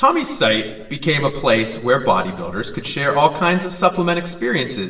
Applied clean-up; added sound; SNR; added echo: none; none; none; reverberation time 1.0 s.